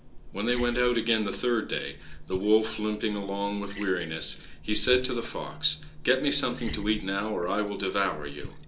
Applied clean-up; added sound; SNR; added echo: none; Liquid; 11 dB; reverberation time 0.2 s.